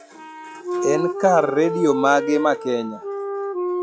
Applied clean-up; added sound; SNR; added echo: classical method log-MMSE.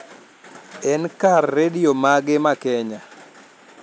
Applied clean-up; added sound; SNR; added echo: none; none; none; none.